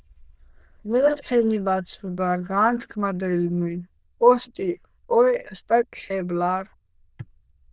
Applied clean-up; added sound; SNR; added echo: neural diffusion model UNIVERSE++.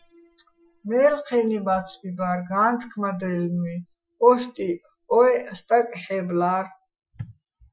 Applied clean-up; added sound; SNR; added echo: classical method Wiener filter.